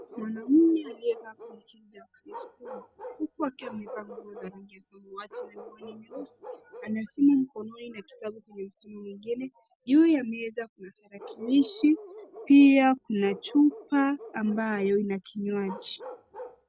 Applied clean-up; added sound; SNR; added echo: none; Bark; 19 dB; none.